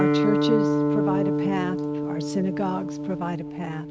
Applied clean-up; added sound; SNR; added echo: neural mask model RNNoise.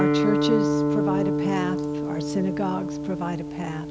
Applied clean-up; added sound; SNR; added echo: none; Guitar; -4 dB; none.